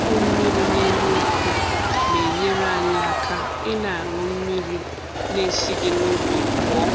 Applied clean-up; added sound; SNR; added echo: none; Aircraft + Crowd / Cheering; -3 dB; none.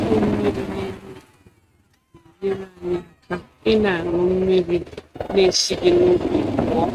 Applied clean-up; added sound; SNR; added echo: neural mask model RNNoise.